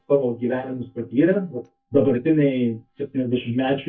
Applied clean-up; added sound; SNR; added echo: neural mask model DeepFilterNet 3.